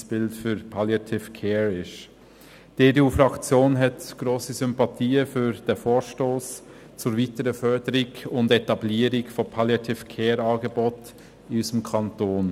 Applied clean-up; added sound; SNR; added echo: none; none; none; none.